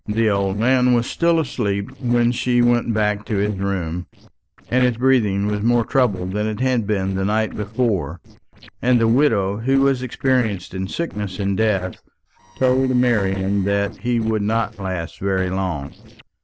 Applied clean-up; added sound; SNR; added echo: neural separator model SepFormer DNS4.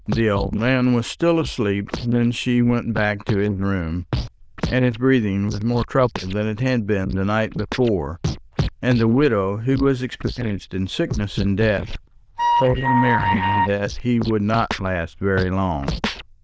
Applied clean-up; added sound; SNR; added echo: neural diffusion model UNIVERSE++.